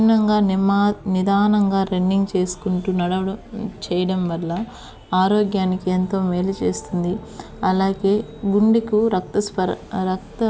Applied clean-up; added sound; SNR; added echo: none; none; none; none.